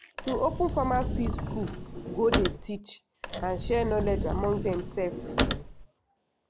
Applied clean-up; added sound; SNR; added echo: none; Sliding door / Slam / Wood; 1 dB; none.